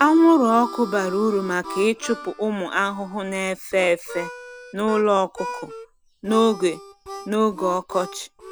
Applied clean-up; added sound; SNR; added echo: none; Harmonica; 15 dB; none.